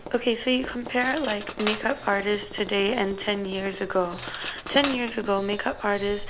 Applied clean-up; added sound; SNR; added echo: none; Cutlery, silverware + Tap; 12 dB; none.